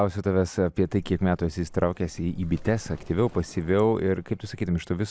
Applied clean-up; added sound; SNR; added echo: none; Livestock, farm animals, working animals; 18 dB; none.